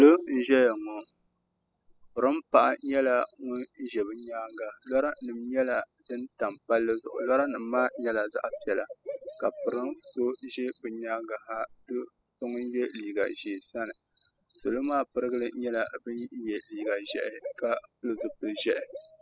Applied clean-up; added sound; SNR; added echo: classical method spectral subtraction.